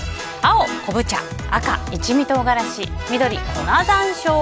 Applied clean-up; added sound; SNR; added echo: none; none; none; none.